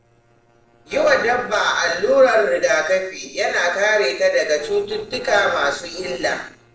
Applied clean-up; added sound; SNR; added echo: neural separator model SepFormer DNS4.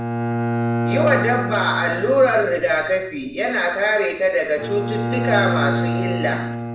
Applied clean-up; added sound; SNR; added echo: none; Bowed string instrument; 4 dB; reverberation time 0.7 s.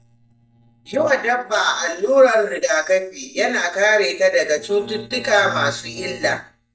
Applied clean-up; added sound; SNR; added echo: neural mask model DeepFilterNet 3.